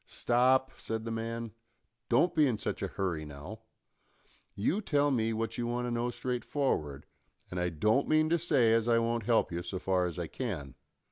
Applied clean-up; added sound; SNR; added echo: none; none; none; none.